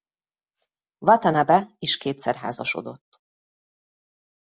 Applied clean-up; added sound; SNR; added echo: none; none; none; none.